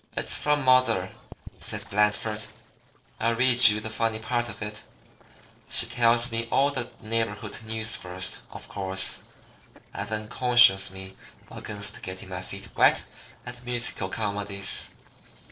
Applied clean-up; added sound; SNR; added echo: neural separator model SepFormer DNS4.